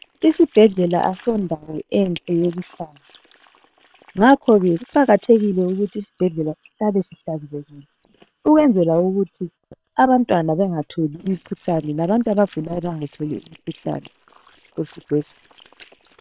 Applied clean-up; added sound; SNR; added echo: neural separator model SepFormer WHAM!.